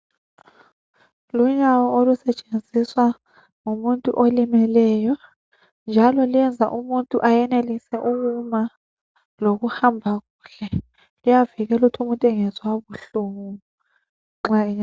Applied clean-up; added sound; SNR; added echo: none; none; none; none.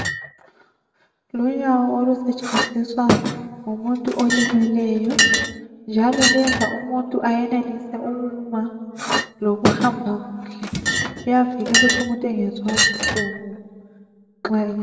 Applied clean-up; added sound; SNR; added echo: none; Chink, clink; 2 dB; reverberation time 1.4 s.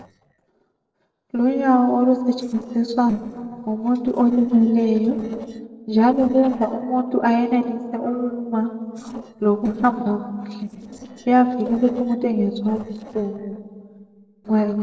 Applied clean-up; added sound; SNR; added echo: neural separator model SepFormer DNS4.